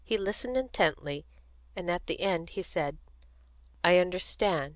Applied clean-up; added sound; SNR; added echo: none; none; none; none.